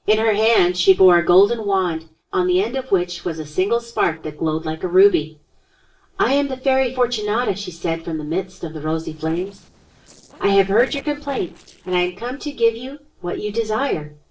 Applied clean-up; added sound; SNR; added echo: neural separator model SepFormer DNS4.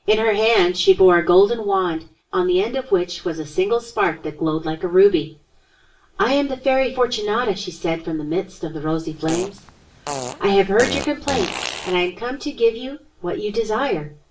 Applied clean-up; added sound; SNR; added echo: none; Fart; 9 dB; reverberation time 0.3 s.